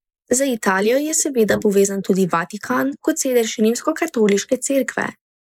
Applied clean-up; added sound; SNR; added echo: neural mask model Resemble Enhance denoiser.